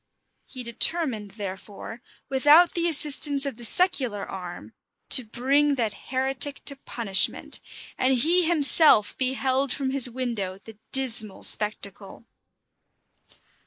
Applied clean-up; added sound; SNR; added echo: neural mask model Resemble Enhance denoiser.